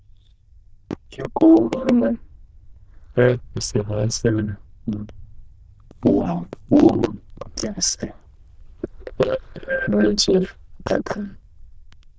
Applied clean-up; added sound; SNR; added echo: neural diffusion model UNIVERSE++.